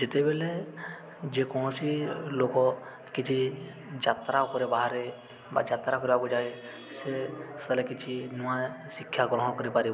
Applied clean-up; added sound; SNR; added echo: none; none; none; none.